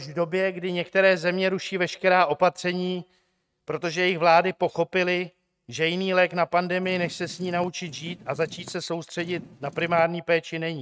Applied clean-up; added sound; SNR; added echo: neural mask model RNNoise.